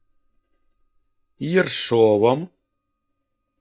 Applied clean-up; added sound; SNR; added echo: neural mask model DeepFilterNet 3.